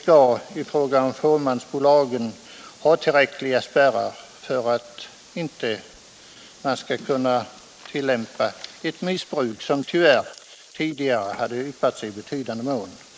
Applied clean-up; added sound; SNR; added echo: neural mask model Resemble Enhance denoiser.